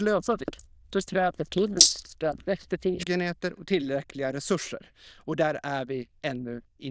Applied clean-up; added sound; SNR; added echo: neural diffusion model UNIVERSE++.